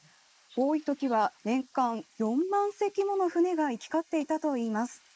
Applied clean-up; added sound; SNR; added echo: neural mask model Resemble Enhance denoiser.